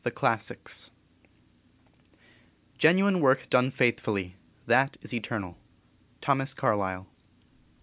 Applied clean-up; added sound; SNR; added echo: none; none; none; none.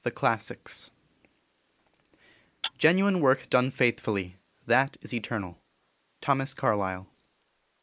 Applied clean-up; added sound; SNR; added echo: neural mask model Resemble Enhance denoiser.